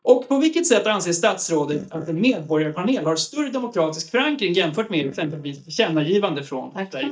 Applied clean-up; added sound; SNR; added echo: neural mask model DeepFilterNet 3.